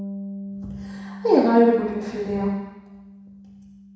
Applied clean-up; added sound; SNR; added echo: none; Bass guitar; 13 dB; reverberation time 1.1 s.